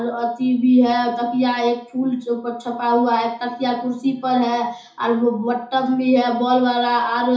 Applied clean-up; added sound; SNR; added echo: none; none; none; reverberation time 0.6 s.